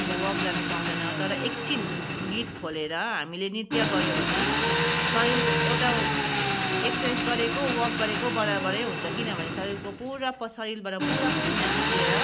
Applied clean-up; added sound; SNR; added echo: none; Engine; -3 dB; none.